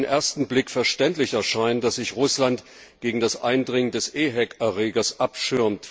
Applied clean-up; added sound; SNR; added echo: none; none; none; none.